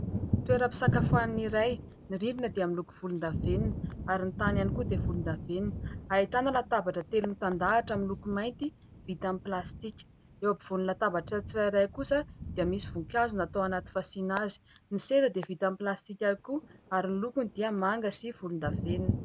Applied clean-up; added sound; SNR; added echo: none; Thunder; 6 dB; none.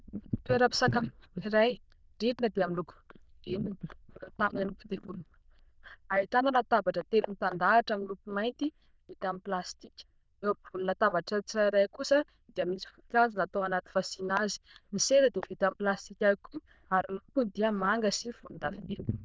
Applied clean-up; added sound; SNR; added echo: neural diffusion model UNIVERSE++.